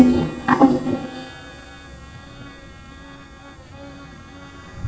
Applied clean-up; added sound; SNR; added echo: neural mask model DeepFilterNet 3.